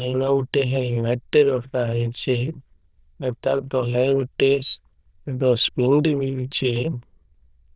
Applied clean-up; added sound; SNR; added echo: neural diffusion model UNIVERSE++.